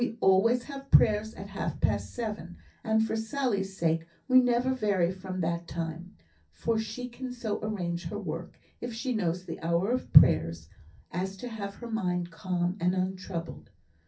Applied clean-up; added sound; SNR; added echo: none; none; none; reverberation time 0.3 s.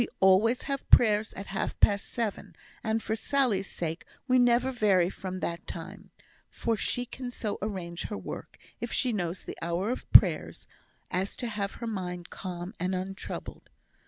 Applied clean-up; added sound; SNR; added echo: none; none; none; none.